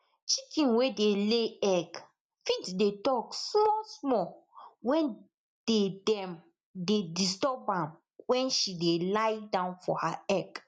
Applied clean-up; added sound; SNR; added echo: none; none; none; none.